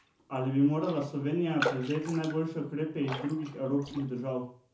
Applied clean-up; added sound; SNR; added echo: none; Raindrop; 10 dB; reverberation time 0.7 s.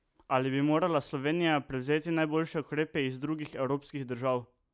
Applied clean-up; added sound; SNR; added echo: none; none; none; none.